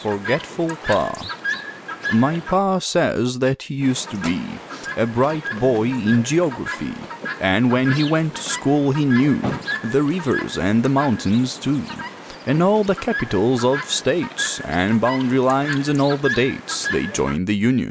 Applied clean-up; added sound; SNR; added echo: none; Chirp, tweet; 11 dB; none.